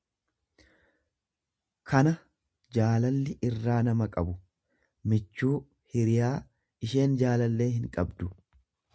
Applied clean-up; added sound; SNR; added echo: none; none; none; none.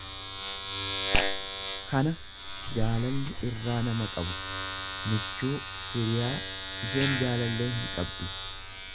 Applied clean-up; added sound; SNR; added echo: none; Domestic sounds, home sounds; -1 dB; none.